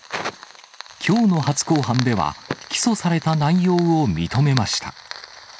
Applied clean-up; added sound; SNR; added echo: none; Fire; 14 dB; none.